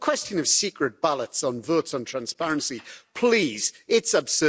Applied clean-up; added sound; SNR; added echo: none; none; none; none.